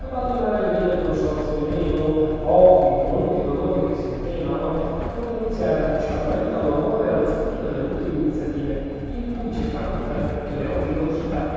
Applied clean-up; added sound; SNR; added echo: none; Train; 9 dB; reverberation time 2.2 s.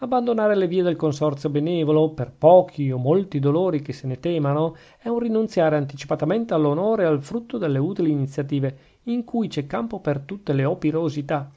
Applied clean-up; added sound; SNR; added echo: none; none; none; none.